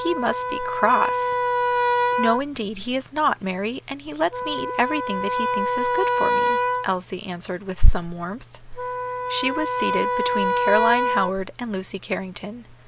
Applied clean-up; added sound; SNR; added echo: none; Wind instrument, woodwind instrument; 1 dB; none.